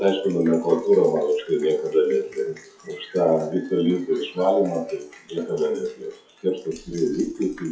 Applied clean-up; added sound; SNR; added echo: classical method WPE with log-MMSE.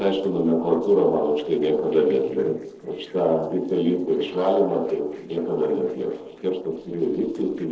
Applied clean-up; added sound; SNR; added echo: neural separator model SepFormer DNS4.